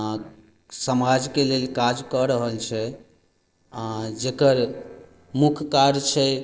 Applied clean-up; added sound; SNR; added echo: neural separator model SepFormer DNS4.